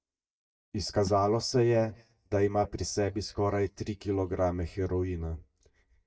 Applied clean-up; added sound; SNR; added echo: neural mask model DeepFilterNet 3.